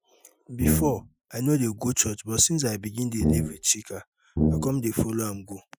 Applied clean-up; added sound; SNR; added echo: classical method Wiener filter.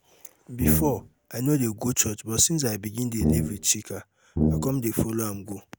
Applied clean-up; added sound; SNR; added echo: none; Brass instrument; -2 dB; none.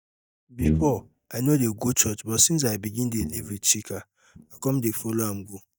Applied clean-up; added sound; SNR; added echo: neural mask model DeepFilterNet 3.